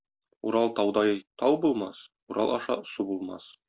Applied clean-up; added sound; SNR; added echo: none; none; none; none.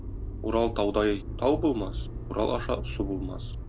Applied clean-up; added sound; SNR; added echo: none; Motor vehicle (road); 6 dB; none.